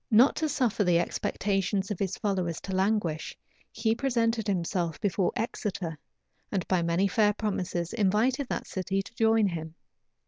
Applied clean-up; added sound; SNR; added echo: none; none; none; none.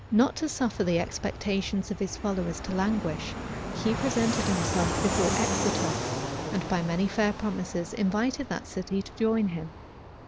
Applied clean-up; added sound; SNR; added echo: none; Fixed-wing aircraft, airplane; 5 dB; none.